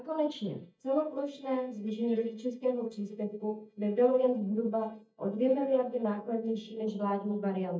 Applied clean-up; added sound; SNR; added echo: neural mask model DeepFilterNet 3.